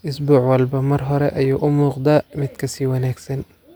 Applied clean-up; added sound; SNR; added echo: none; none; none; none.